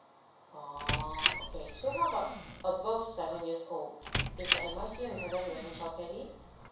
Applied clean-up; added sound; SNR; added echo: none; Squeak; -2 dB; reverberation time 0.7 s.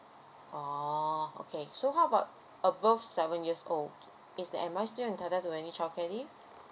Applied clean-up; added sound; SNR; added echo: none; none; none; none.